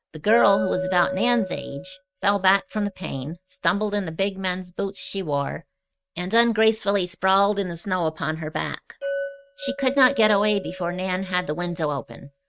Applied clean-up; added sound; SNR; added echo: neural mask model RNNoise.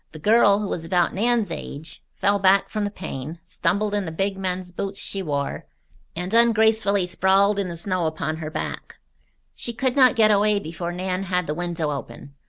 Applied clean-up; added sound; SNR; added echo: none; none; none; none.